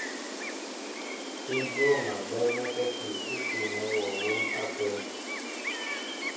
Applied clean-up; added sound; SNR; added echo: none; Gull, seagull; 1 dB; reverberation time 0.6 s.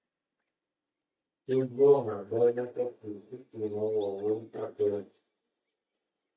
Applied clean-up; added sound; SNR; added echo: neural mask model DeepFilterNet 3.